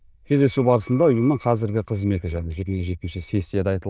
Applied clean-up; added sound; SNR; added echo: neural diffusion model UNIVERSE++.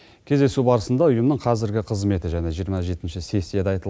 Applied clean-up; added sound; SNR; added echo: none; none; none; none.